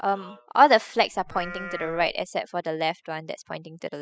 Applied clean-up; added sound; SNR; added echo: classical method spectral subtraction.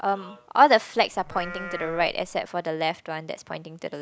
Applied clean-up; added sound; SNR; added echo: none; Livestock, farm animals, working animals; 13 dB; none.